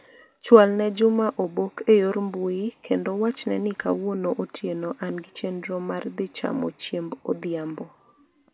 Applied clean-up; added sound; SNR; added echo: none; none; none; none.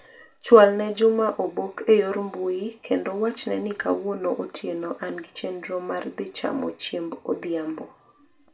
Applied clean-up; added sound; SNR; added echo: none; none; none; reverberation time 0.2 s.